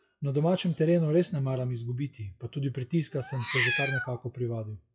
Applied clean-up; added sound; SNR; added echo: classical method WPE with log-MMSE.